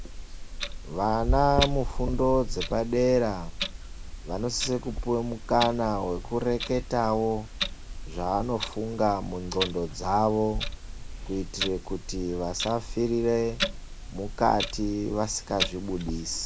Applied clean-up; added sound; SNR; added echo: none; Clock; 5 dB; none.